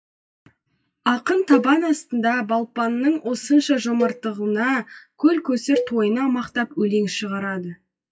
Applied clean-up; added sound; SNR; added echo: classical method WPE with log-MMSE.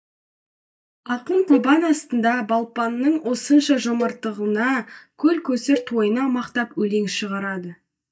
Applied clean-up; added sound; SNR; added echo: neural mask model DeepFilterNet 3.